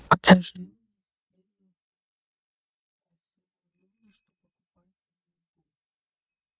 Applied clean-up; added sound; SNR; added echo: neural mask model DeepFilterNet 3.